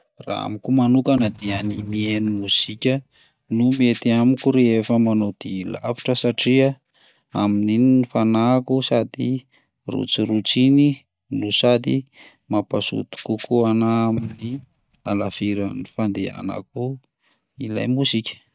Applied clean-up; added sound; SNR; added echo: neural mask model DeepFilterNet 3.